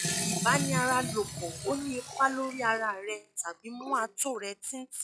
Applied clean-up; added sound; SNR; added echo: classical method log-MMSE.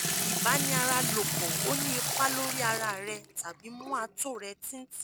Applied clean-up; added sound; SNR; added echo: none; Sink (filling or washing) / Water tap, faucet; -1 dB; none.